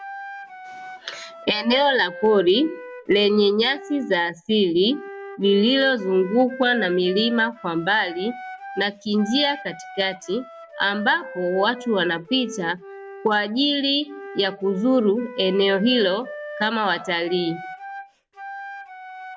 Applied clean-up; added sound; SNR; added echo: none; Wind instrument, woodwind instrument; 14 dB; none.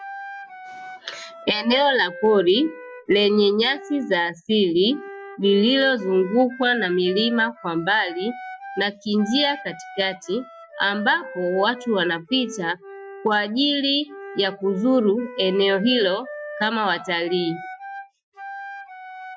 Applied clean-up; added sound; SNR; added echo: classical method Wiener filter.